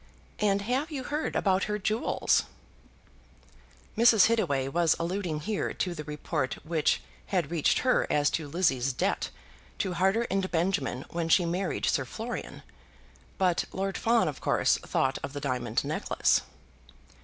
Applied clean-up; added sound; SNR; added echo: none; none; none; none.